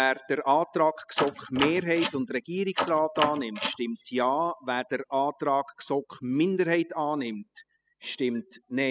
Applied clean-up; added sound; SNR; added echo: classical method spectral subtraction.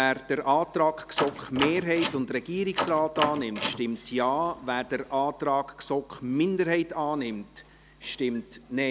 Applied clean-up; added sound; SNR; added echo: none; Door; 6 dB; none.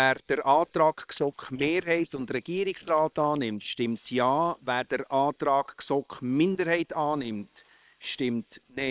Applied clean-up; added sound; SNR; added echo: neural separator model SepFormer WHAM!.